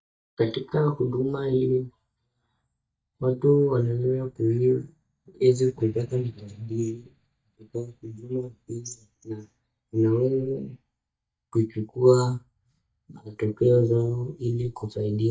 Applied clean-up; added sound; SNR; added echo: neural mask model DeepFilterNet 3.